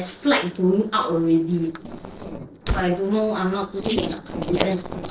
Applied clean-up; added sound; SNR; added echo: neural separator model SepFormer DNS4.